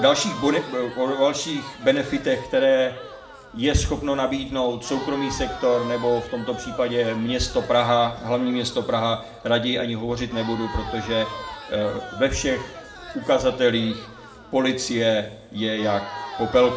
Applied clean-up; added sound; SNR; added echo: none; Crowd; 14 dB; reverberation time 0.8 s.